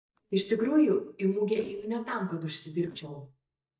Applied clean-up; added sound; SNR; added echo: neural mask model DeepFilterNet 3.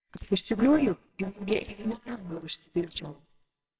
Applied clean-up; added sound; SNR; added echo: neural separator model SepFormer WHAMR!.